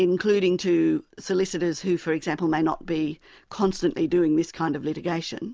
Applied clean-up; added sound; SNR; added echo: none; none; none; none.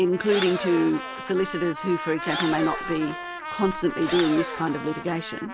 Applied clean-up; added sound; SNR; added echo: none; Engine / Drill + Trumpet; 8 dB; none.